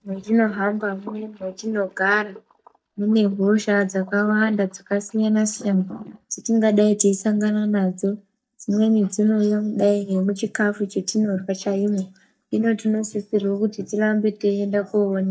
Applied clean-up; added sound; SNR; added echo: neural mask model DeepFilterNet 3.